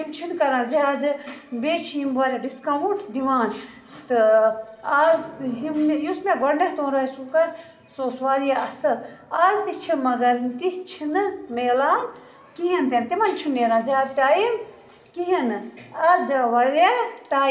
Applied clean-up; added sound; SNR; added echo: none; none; none; reverberation time 1.6 s.